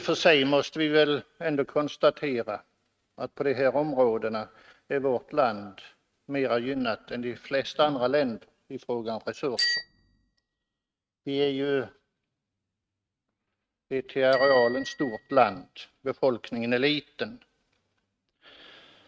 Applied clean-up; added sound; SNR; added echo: neural mask model RNNoise.